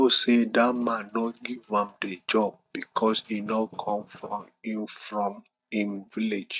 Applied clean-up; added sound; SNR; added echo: neural mask model DeepFilterNet 3.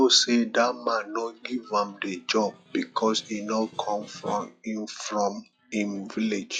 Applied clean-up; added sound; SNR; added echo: classical method log-MMSE.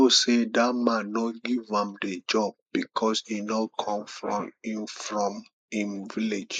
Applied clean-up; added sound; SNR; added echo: neural mask model Resemble Enhance denoiser.